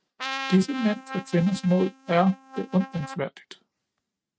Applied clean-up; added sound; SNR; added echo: neural mask model RNNoise.